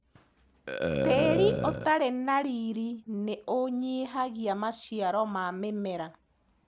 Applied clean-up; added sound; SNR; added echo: none; Burping, eructation; 3 dB; none.